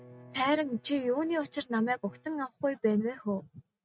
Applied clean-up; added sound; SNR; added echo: neural mask model RNNoise.